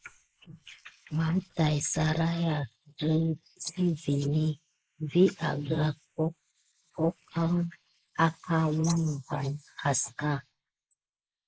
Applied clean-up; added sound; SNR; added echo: neural mask model Resemble Enhance denoiser.